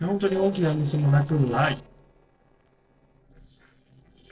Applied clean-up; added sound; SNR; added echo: neural separator model SepFormer DNS4.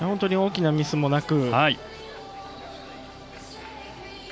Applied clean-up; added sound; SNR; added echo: none; none; none; none.